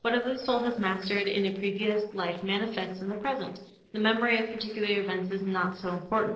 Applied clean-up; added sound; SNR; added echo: neural separator model SepFormer DNS4.